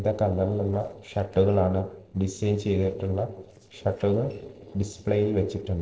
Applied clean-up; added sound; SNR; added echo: neural separator model SepFormer DNS4.